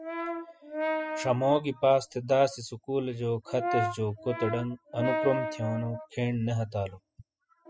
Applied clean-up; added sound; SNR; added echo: classical method spectral subtraction.